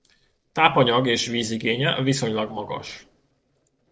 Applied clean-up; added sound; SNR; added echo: neural separator model SepFormer DNS4.